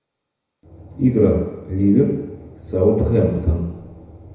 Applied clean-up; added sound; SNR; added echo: none; none; none; reverberation time 1.0 s.